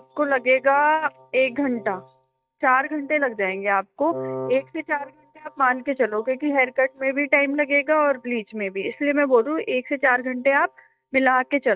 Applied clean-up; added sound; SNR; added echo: neural mask model DeepFilterNet 3.